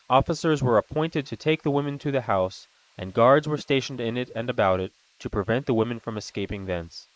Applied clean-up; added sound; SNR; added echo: neural mask model Resemble Enhance denoiser.